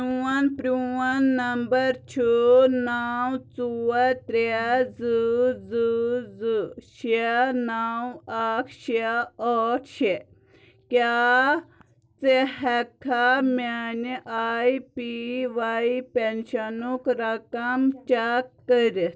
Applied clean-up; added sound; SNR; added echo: none; none; none; none.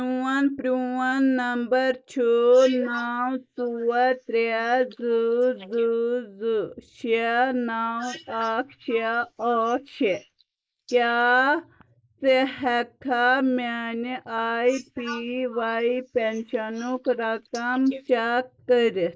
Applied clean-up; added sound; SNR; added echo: neural mask model Resemble Enhance denoiser.